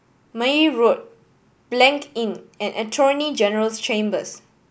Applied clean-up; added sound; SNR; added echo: none; none; none; none.